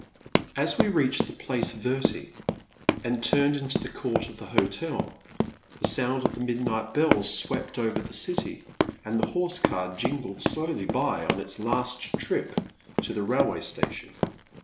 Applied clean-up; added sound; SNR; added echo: none; Run; 2 dB; none.